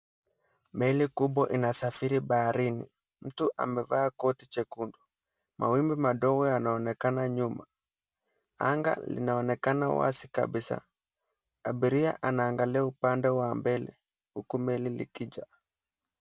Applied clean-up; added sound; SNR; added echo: none; none; none; none.